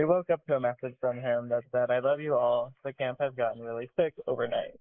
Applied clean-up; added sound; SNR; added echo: neural mask model Resemble Enhance denoiser.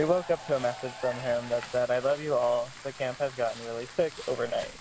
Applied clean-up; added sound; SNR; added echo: none; Applause / Cheering + Frying (food); 14 dB; none.